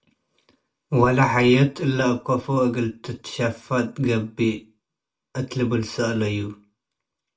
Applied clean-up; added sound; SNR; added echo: none; none; none; reverberation time 0.2 s.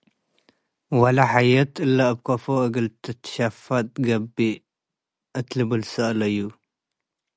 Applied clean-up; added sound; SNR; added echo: none; none; none; none.